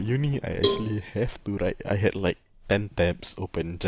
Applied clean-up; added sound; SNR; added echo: none; Cowbell + Fireworks; 6 dB; none.